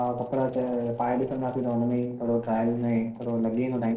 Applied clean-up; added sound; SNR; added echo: neural separator model SepFormer DNS4.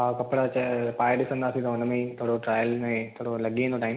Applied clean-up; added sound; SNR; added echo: none; none; none; none.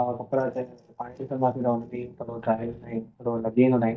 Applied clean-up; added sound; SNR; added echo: neural mask model DeepFilterNet 3.